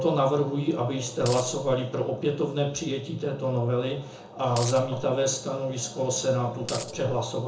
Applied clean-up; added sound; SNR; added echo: none; Coin (dropping); 12 dB; reverberation time 0.5 s.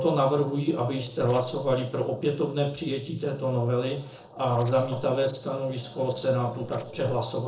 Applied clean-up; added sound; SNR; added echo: neural separator model SepFormer DNS4.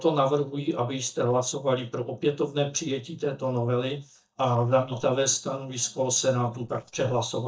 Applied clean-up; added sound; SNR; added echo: neural mask model DeepFilterNet 3.